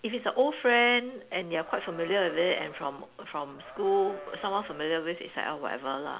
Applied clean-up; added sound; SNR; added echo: none; Livestock, farm animals, working animals; 16 dB; none.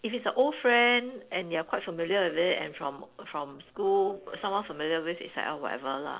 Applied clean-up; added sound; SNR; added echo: neural separator model SepFormer DNS4.